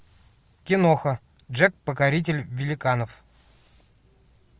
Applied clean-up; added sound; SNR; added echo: none; none; none; none.